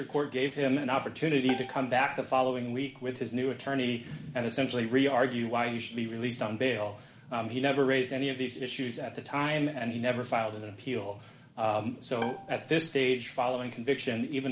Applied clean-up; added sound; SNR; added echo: none; Bowed string instrument; 16 dB; none.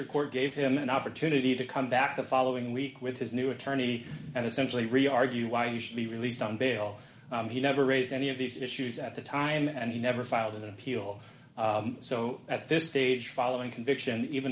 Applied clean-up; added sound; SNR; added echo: none; none; none; none.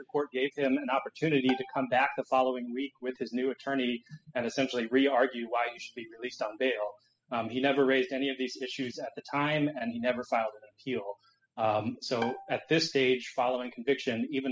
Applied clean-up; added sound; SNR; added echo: classical method spectral subtraction.